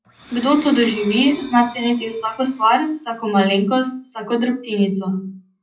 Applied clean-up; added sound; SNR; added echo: classical method WPE with log-MMSE.